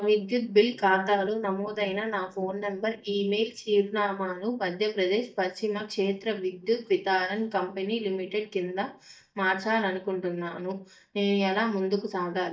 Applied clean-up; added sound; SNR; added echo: neural mask model DeepFilterNet 3.